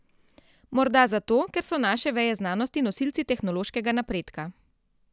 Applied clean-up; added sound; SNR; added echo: none; none; none; none.